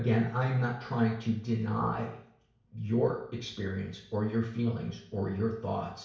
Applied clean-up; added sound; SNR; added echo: none; none; none; reverberation time 0.6 s.